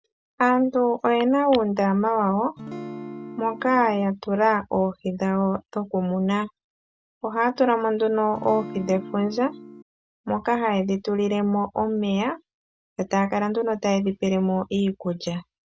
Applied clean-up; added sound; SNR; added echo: none; Acoustic guitar / Strum; 13 dB; none.